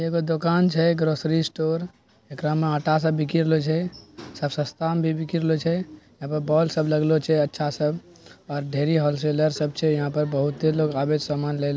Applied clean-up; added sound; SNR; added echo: none; none; none; none.